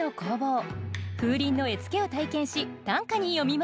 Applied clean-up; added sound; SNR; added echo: none; none; none; none.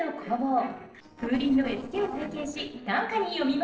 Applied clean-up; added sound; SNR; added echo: neural separator model SepFormer DNS4.